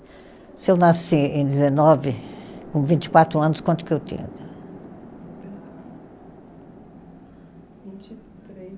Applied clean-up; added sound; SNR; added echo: none; Chatter / Traffic noise, roadway noise / Train; 18 dB; none.